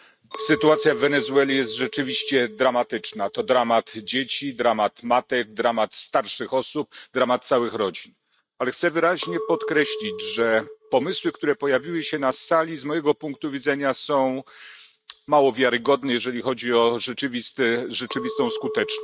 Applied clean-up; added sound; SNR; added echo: neural mask model RNNoise.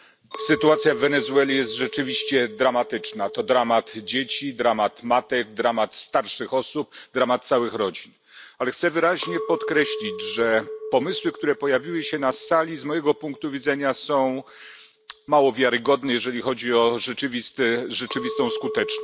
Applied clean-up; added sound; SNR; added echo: none; Chink, clink; 13 dB; none.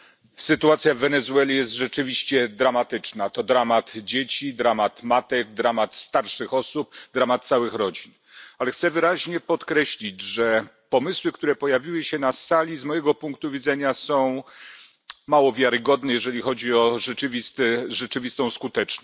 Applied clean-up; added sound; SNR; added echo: none; none; none; none.